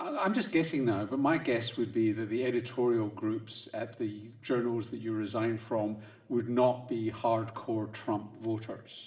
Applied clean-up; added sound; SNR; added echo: none; none; none; reverberation time 1.5 s.